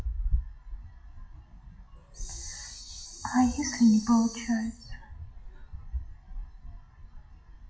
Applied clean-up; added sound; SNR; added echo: classical method WPE with log-MMSE.